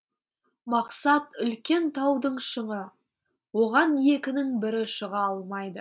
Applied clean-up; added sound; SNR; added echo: none; none; none; none.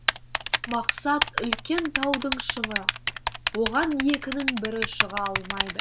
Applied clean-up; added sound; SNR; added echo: none; Typing; 0 dB; none.